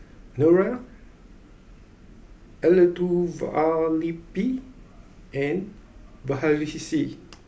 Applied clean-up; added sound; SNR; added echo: none; none; none; none.